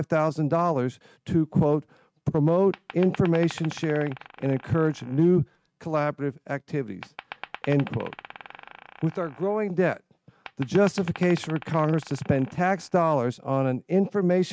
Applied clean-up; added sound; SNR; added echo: neural mask model RNNoise.